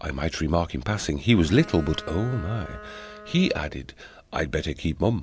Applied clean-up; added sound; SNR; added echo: none; Bowed string instrument; 18 dB; none.